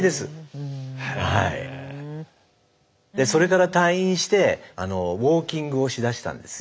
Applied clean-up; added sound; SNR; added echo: none; none; none; none.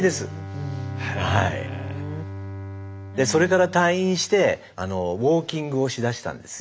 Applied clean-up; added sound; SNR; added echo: none; Bowed string instrument; 12 dB; none.